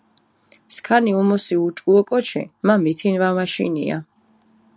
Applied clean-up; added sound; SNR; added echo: none; none; none; none.